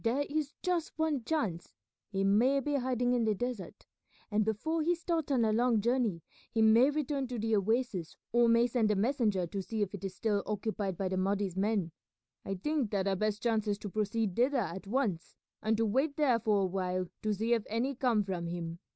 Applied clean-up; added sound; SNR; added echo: none; none; none; none.